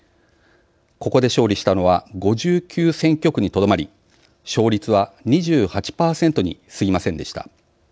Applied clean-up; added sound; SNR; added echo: none; none; none; none.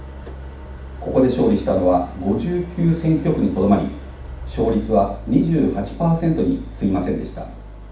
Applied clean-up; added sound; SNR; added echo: none; Idling; 13 dB; reverberation time 0.6 s.